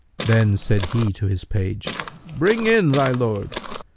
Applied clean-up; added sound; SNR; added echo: none; Walk, footsteps; 10 dB; none.